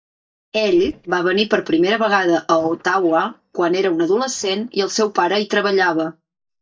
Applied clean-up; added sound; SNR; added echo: neural mask model DeepFilterNet 3.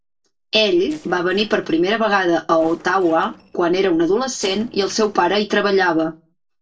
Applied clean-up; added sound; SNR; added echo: neural separator model SepFormer DNS4.